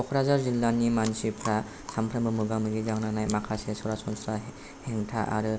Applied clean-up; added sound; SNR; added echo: none; Chewing, mastication; 17 dB; none.